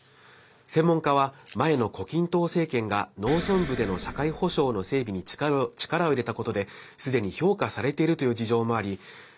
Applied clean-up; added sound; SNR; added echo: none; Explosion; 12 dB; none.